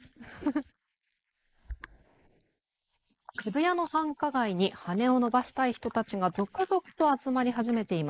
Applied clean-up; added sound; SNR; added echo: neural mask model Resemble Enhance denoiser.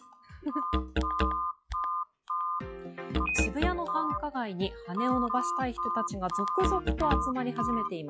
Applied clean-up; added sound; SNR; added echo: classical method log-MMSE.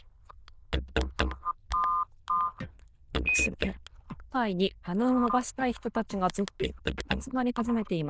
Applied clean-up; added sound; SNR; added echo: neural diffusion model UNIVERSE++.